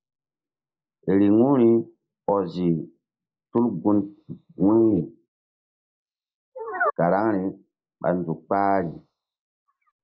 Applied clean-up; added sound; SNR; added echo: neural mask model Resemble Enhance denoiser.